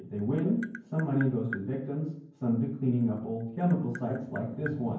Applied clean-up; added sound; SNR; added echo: none; Tap; 18 dB; reverberation time 0.9 s.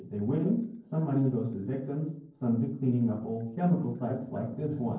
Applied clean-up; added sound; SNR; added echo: neural separator model SepFormer DNS4.